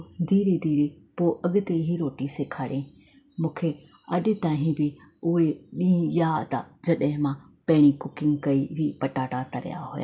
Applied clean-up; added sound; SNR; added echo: none; none; none; none.